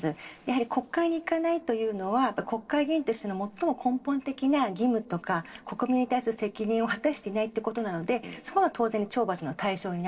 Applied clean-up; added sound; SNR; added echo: neural separator model SepFormer DNS4.